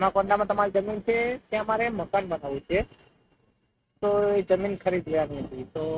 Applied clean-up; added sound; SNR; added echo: neural mask model RNNoise.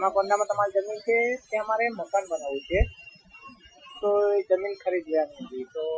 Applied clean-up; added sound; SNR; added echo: classical method Wiener filter.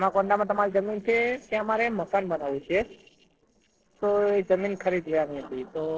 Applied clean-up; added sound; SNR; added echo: neural separator model SepFormer DNS4.